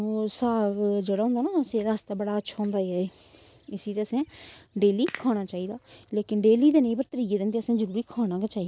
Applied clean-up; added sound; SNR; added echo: none; Crack / Crackle; 17 dB; none.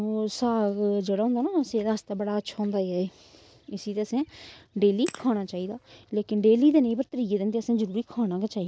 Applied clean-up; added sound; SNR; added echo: neural mask model Resemble Enhance denoiser.